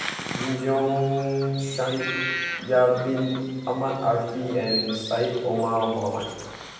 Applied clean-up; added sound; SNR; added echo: none; Bird vocalization, bird call, bird song; 9 dB; reverberation time 1.1 s.